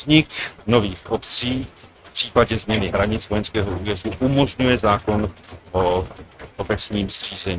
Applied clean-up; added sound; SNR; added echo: neural mask model RNNoise.